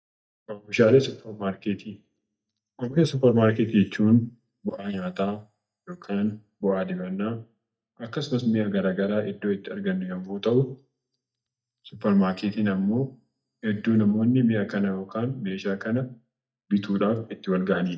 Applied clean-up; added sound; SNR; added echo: neural mask model DeepFilterNet 3.